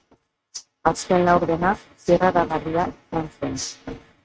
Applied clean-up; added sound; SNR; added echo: neural mask model RNNoise.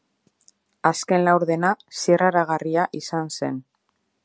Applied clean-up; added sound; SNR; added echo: none; none; none; none.